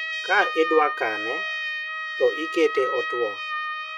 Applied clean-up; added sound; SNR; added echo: classical method log-MMSE.